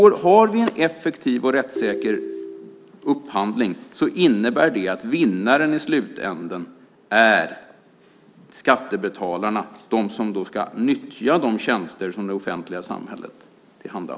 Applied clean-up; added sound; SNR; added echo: none; Ringtone; 9 dB; none.